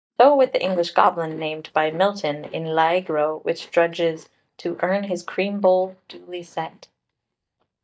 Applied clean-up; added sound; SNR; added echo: neural mask model DeepFilterNet 3.